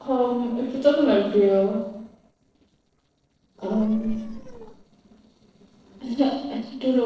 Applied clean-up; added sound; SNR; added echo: neural separator model SepFormer DNS4.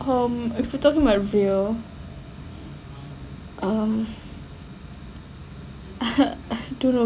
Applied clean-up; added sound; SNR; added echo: none; none; none; none.